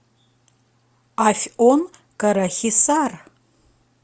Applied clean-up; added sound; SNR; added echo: none; none; none; none.